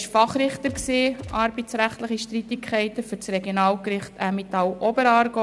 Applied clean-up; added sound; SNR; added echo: none; Gunshot, gunfire; 16 dB; none.